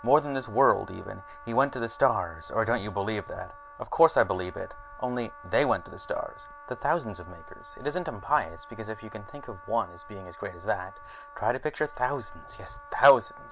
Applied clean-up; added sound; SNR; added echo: none; Wind instrument, woodwind instrument; 18 dB; none.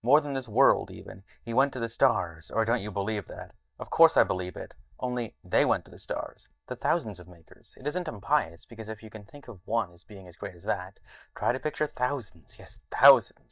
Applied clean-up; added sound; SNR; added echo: neural mask model DeepFilterNet 3.